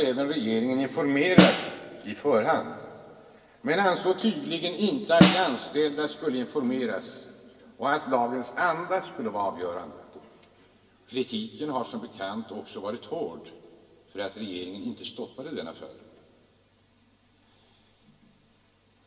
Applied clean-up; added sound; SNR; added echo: none; Snare drum; -5 dB; reverberation time 1.8 s.